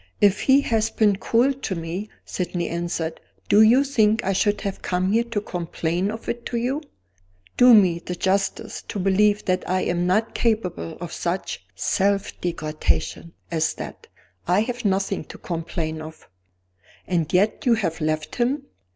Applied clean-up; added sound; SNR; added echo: none; none; none; none.